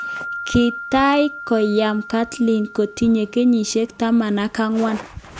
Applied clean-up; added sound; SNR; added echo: none; Wind chime; 15 dB; none.